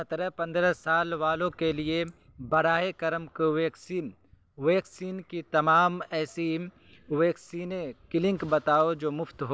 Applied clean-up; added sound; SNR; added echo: none; none; none; none.